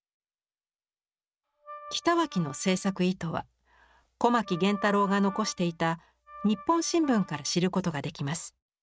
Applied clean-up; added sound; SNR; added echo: neural mask model RNNoise.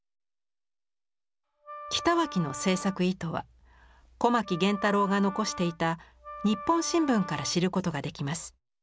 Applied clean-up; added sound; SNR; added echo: none; Wind instrument, woodwind instrument; 12 dB; none.